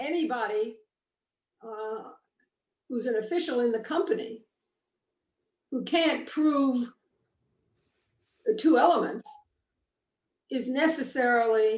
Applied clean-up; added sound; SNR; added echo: none; none; none; none.